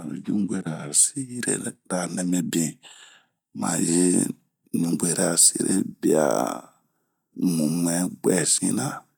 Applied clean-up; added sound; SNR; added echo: none; none; none; none.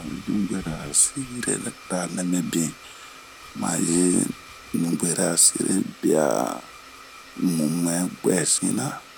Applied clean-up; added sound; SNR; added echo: none; Domestic sounds, home sounds; 19 dB; none.